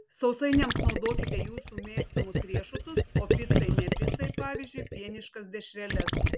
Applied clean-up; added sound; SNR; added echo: none; Gurgling; -5 dB; none.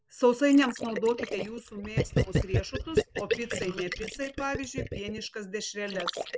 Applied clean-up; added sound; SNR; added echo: neural mask model Resemble Enhance denoiser.